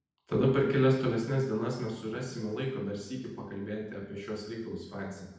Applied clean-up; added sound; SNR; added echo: none; none; none; reverberation time 0.9 s.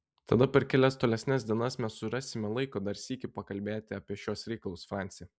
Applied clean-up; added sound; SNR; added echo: none; none; none; none.